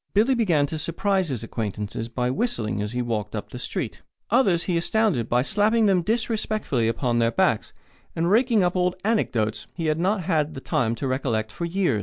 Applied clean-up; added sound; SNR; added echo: none; none; none; none.